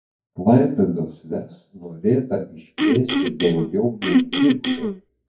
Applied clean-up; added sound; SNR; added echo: neural mask model DeepFilterNet 3.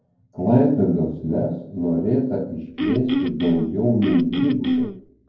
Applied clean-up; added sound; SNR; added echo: neural separator model SepFormer DNS4.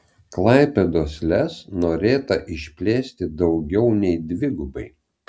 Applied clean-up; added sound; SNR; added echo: none; none; none; none.